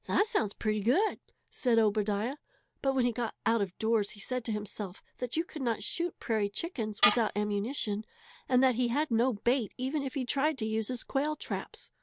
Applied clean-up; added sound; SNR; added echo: none; Tools; 6 dB; none.